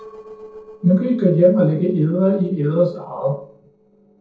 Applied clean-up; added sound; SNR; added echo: neural separator model SepFormer DNS4.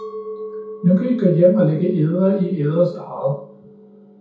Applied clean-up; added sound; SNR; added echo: none; Chink, clink; 17 dB; reverberation time 0.6 s.